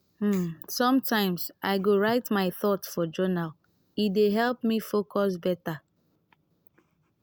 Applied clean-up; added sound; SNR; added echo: none; none; none; none.